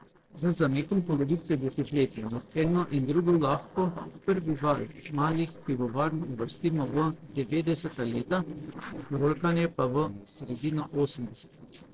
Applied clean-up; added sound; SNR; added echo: neural separator model SepFormer DNS4.